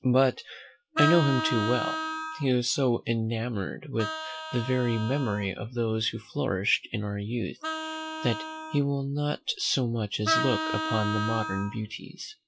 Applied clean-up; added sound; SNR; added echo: classical method log-MMSE.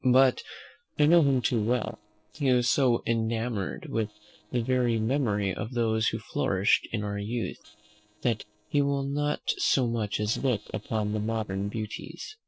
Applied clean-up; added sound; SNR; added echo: neural separator model SepFormer DNS4.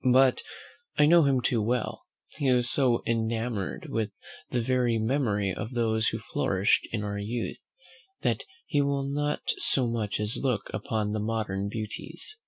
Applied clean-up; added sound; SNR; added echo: none; none; none; none.